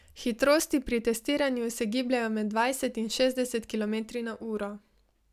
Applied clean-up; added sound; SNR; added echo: none; none; none; none.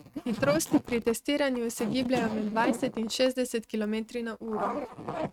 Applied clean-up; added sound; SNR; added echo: neural mask model RNNoise.